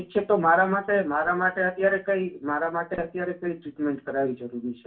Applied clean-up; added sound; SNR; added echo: none; none; none; reverberation time 0.2 s.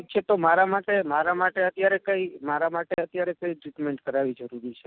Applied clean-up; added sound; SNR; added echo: none; none; none; none.